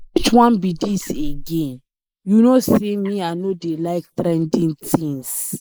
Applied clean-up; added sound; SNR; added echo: neural mask model Resemble Enhance denoiser.